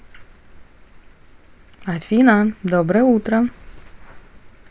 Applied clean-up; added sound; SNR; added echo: none; none; none; none.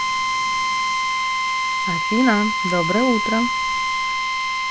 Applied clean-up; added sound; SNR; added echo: none; Drill; -3 dB; none.